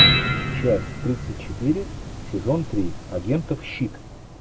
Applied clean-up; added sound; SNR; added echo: none; Piano; -1 dB; none.